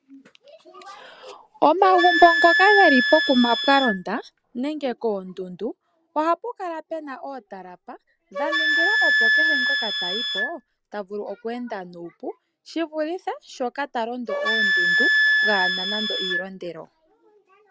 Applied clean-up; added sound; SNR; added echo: none; Wind instrument, woodwind instrument; -1 dB; none.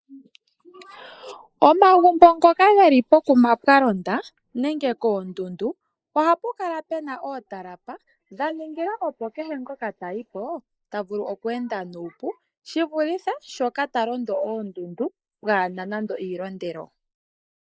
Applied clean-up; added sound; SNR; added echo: neural mask model Resemble Enhance denoiser.